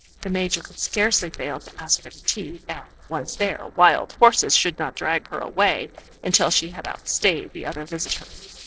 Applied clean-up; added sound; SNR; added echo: neural separator model SepFormer DNS4.